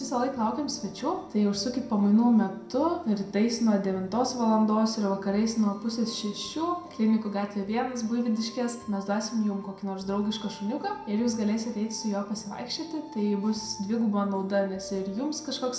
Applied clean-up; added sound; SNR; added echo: none; none; none; reverberation time 0.5 s.